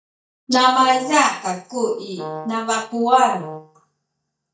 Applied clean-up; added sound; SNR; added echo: neural mask model DeepFilterNet 3.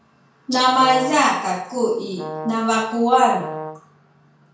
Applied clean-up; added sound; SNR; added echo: none; Brass instrument; 12 dB; reverberation time 0.5 s.